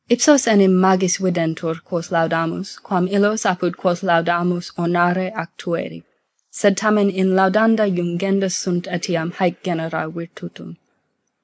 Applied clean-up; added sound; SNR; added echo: neural mask model Resemble Enhance denoiser.